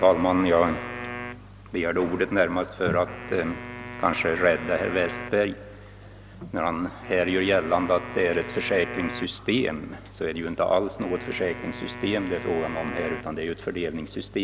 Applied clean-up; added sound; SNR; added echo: none; Wind instrument, woodwind instrument; 13 dB; none.